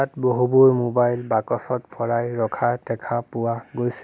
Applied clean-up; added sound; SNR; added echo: none; none; none; none.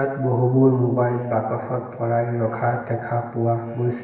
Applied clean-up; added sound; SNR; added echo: none; none; none; reverberation time 1.3 s.